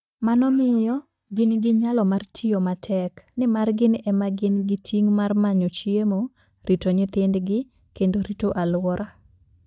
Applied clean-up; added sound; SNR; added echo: neural mask model DeepFilterNet 3.